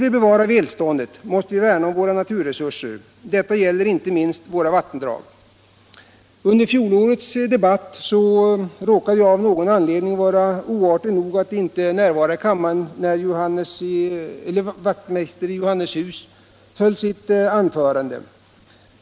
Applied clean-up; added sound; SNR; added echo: none; none; none; none.